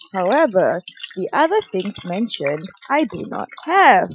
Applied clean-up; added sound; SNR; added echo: classical method Wiener filter.